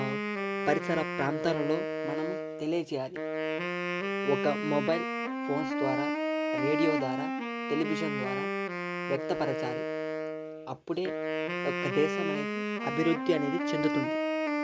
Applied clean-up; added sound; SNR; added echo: none; Wind instrument, woodwind instrument; -1 dB; none.